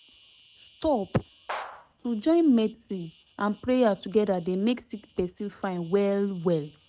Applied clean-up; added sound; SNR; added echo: neural mask model RNNoise.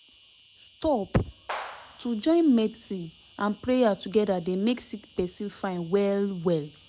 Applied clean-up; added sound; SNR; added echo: none; Insect + Clapping; 20 dB; none.